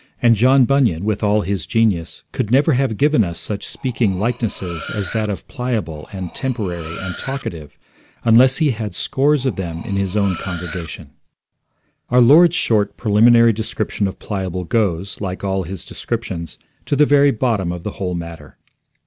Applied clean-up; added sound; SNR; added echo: none; Cutlery, silverware; 16 dB; none.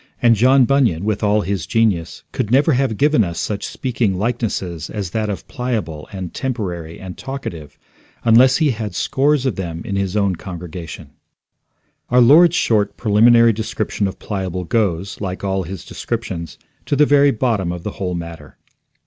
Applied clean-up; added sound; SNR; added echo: none; none; none; none.